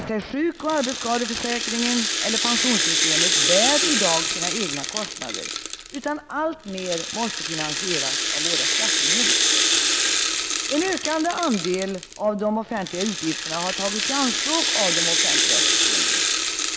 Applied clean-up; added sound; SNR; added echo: none; Rattle (instrument); -4 dB; none.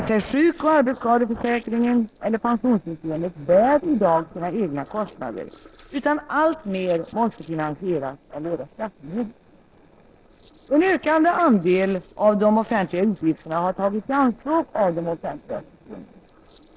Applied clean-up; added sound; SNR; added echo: neural separator model SepFormer DNS4.